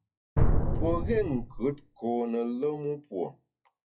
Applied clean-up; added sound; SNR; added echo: classical method WPE with log-MMSE.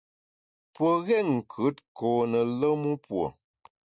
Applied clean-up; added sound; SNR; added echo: none; none; none; none.